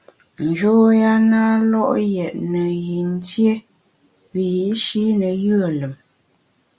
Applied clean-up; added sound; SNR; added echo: none; none; none; none.